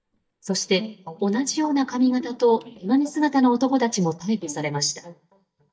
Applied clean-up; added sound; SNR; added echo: neural mask model DeepFilterNet 3.